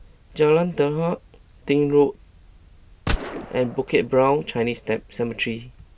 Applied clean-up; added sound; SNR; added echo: none; Gunshot, gunfire; 9 dB; none.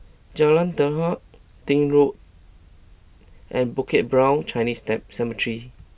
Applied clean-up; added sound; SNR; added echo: none; none; none; none.